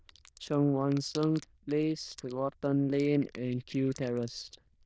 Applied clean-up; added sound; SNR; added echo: neural diffusion model UNIVERSE++.